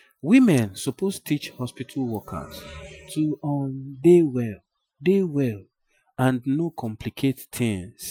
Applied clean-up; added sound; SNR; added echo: classical method Wiener filter.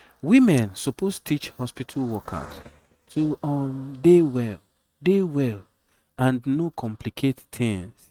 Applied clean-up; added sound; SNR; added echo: neural mask model RNNoise.